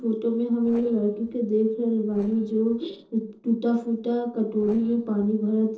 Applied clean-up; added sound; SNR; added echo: neural separator model SepFormer DNS4.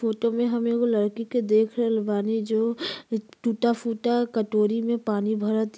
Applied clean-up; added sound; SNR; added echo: none; none; none; none.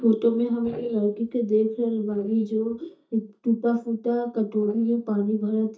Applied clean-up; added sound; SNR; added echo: neural mask model DeepFilterNet 3.